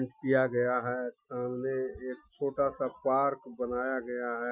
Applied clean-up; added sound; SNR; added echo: classical method Wiener filter.